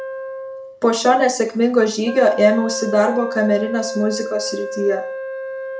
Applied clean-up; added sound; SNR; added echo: none; Wind instrument, woodwind instrument; 10 dB; reverberation time 0.4 s.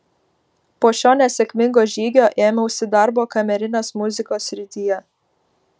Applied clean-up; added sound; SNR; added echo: none; none; none; none.